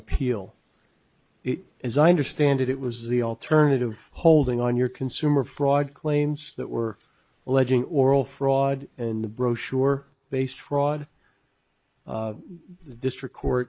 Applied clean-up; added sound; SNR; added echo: neural mask model Resemble Enhance denoiser.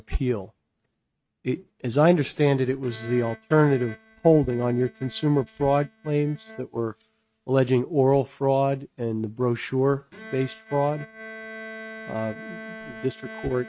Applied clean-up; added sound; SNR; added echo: neural mask model RNNoise.